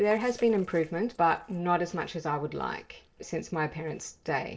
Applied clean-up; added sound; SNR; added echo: neural separator model SepFormer DNS4.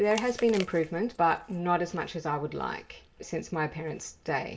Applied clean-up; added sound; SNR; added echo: none; Chewing, mastication; 18 dB; reverberation time 0.2 s.